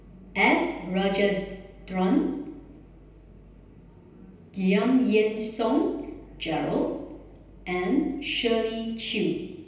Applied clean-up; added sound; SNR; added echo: none; none; none; reverberation time 0.9 s.